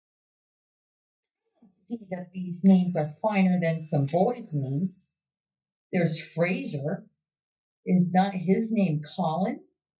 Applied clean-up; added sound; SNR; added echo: neural mask model DeepFilterNet 3.